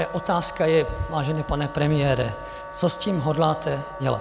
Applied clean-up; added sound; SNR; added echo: none; Wind instrument, woodwind instrument; 14 dB; none.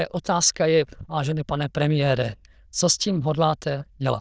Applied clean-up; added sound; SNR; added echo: neural diffusion model UNIVERSE++.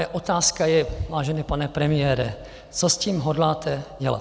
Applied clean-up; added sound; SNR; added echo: none; none; none; none.